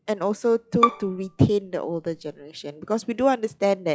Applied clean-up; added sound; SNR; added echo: classical method log-MMSE.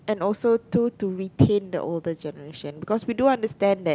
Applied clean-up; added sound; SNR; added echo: none; none; none; none.